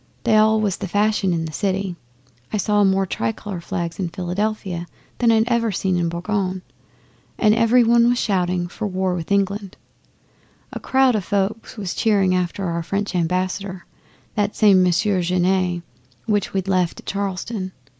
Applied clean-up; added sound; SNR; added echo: none; none; none; none.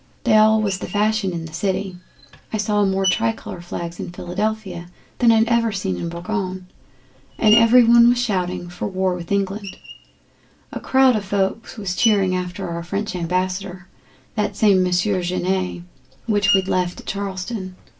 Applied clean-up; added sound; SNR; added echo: none; Screech; 13 dB; reverberation time 0.2 s.